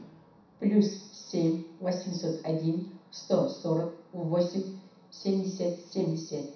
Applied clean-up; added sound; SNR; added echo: none; none; none; reverberation time 0.7 s.